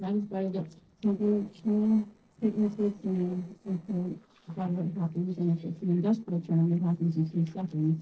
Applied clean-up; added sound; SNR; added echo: neural separator model SepFormer DNS4.